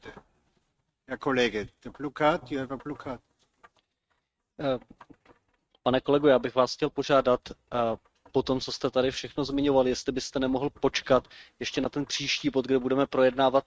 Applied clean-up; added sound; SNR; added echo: neural mask model RNNoise.